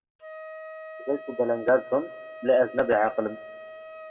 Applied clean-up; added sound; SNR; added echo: none; Wind instrument, woodwind instrument; 14 dB; reverberation time 0.6 s.